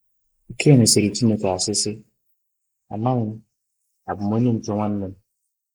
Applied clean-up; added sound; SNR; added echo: neural mask model Resemble Enhance denoiser.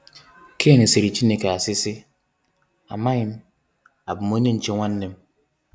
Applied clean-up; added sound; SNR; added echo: none; none; none; none.